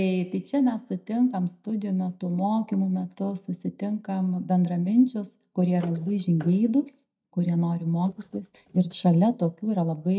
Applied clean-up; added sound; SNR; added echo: neural mask model DeepFilterNet 3.